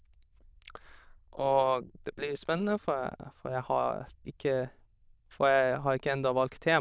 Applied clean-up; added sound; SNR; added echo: neural diffusion model UNIVERSE++.